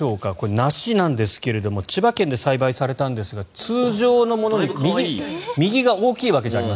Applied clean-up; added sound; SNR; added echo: none; none; none; none.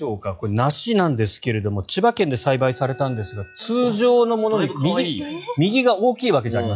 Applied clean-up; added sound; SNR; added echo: classical method log-MMSE.